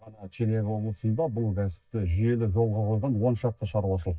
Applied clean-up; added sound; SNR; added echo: neural mask model DeepFilterNet 3.